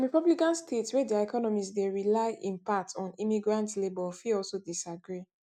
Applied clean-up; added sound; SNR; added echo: none; none; none; none.